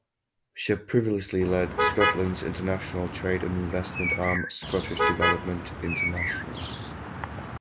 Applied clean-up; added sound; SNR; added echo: none; Motor vehicle (road) + Bird; 0 dB; none.